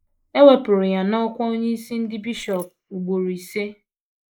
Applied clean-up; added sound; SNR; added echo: neural mask model Resemble Enhance denoiser.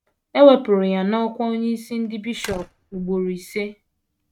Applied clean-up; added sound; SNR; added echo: neural mask model RNNoise.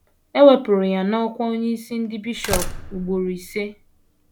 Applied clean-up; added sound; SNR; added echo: none; Slam; 13 dB; none.